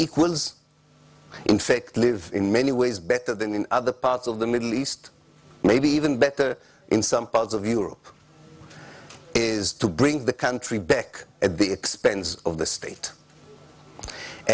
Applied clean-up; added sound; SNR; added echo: none; none; none; none.